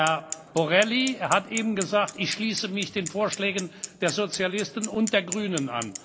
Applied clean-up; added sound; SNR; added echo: none; Bicycle; 12 dB; none.